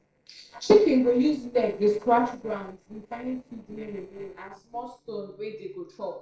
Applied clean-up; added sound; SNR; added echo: neural separator model SepFormer DNS4.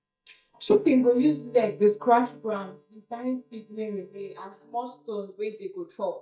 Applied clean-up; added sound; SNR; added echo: neural mask model DeepFilterNet 3.